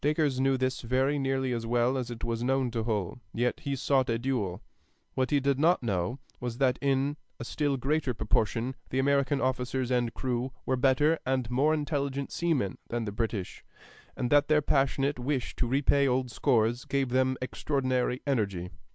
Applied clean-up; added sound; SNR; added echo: none; none; none; none.